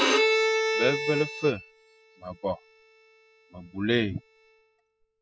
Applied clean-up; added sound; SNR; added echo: classical method spectral subtraction.